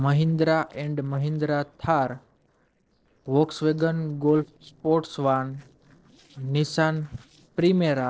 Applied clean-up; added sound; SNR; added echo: neural separator model SepFormer DNS4.